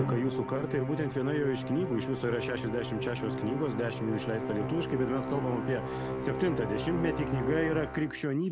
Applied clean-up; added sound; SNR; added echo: none; Musical instrument; 3 dB; none.